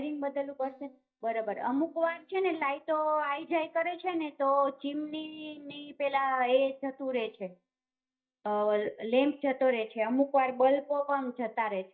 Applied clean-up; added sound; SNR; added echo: neural mask model DeepFilterNet 3.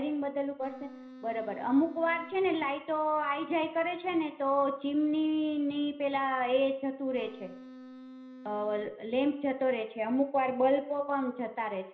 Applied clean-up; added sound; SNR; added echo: none; Wind instrument, woodwind instrument; 17 dB; reverberation time 0.5 s.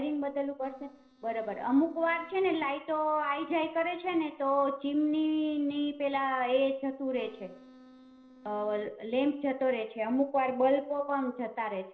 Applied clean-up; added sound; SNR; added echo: neural separator model SepFormer DNS4.